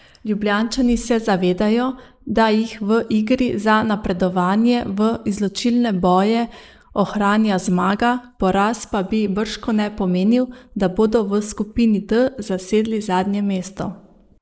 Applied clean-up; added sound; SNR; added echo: neural mask model Resemble Enhance denoiser.